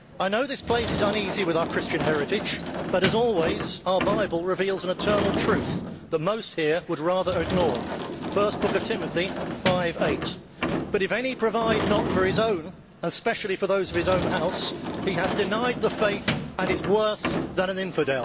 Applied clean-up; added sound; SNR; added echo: none; Sliding door / Slam; 4 dB; none.